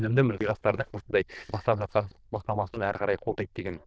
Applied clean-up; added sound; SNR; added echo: neural diffusion model UNIVERSE++.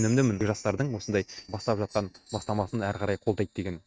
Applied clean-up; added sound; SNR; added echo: neural mask model RNNoise.